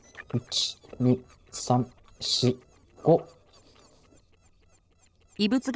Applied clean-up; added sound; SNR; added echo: neural separator model SepFormer DNS4.